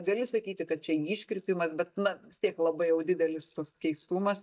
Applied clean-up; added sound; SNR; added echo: neural mask model DeepFilterNet 3.